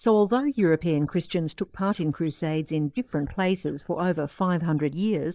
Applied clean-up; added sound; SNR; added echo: neural mask model Resemble Enhance denoiser.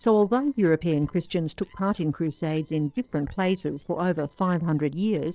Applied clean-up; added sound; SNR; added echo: neural separator model SepFormer DNS4.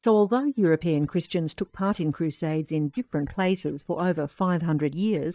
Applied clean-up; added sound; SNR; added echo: neural mask model DeepFilterNet 3.